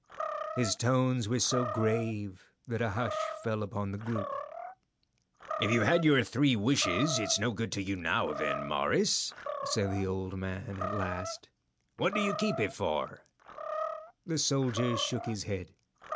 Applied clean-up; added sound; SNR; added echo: none; Animal; 8 dB; none.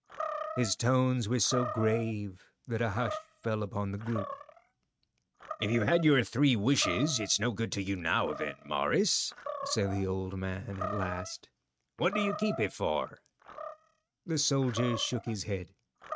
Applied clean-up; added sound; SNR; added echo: neural mask model RNNoise.